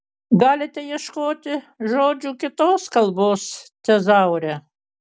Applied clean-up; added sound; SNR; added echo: none; none; none; none.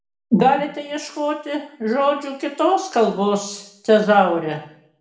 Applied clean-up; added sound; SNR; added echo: none; none; none; reverberation time 0.6 s.